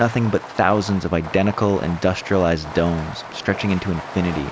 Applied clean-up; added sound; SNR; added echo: none; Fireworks; 13 dB; none.